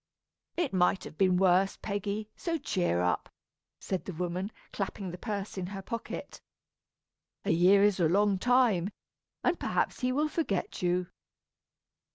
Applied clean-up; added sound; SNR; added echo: none; none; none; none.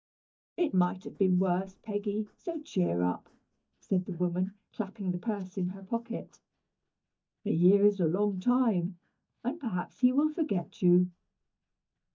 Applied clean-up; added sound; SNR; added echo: neural mask model DeepFilterNet 3.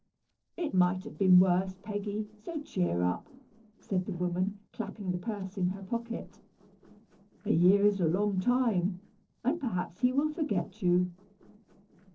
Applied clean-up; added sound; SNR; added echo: neural separator model SepFormer DNS4.